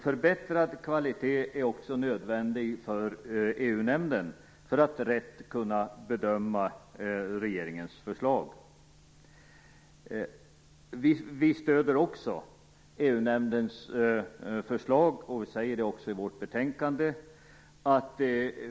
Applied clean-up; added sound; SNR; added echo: none; none; none; none.